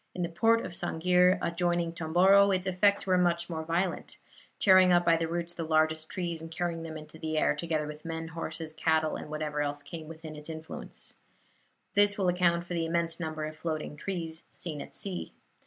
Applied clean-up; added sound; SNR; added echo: none; none; none; none.